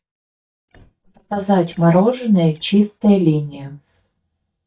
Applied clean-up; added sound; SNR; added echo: neural mask model DeepFilterNet 3.